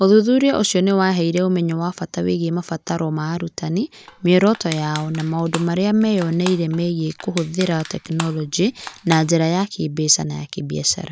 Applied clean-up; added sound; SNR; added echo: none; Crushing; 16 dB; none.